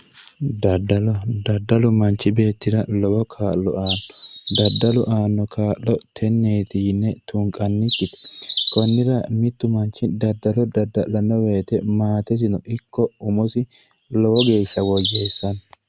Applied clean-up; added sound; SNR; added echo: none; Bird; 3 dB; none.